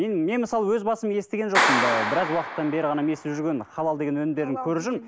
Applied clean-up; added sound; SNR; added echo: none; Clapping; 4 dB; none.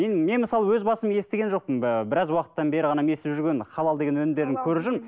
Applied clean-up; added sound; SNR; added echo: none; none; none; none.